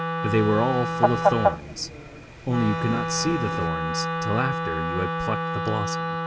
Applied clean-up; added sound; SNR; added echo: none; Fowl + Wind instrument, woodwind instrument; -1 dB; none.